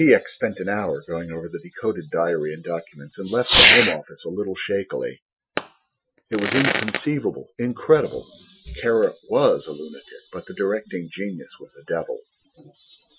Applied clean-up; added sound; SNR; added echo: classical method Wiener filter.